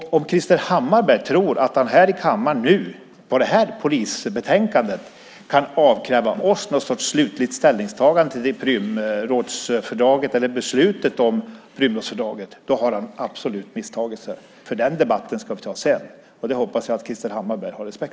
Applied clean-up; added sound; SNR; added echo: none; none; none; none.